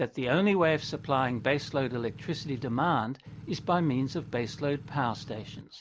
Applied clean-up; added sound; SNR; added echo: none; Engine / Truck / Car; 14 dB; none.